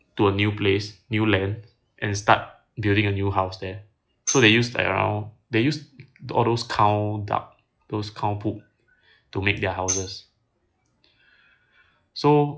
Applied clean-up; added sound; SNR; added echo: classical method log-MMSE.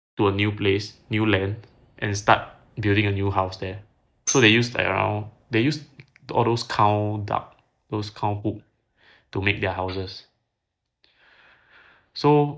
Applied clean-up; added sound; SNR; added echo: neural mask model DeepFilterNet 3.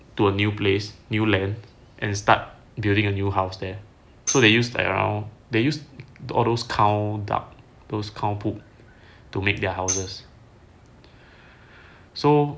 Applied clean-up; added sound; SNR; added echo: none; Tambourine; 10 dB; none.